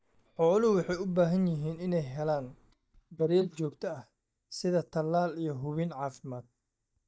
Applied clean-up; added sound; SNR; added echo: neural mask model DeepFilterNet 3.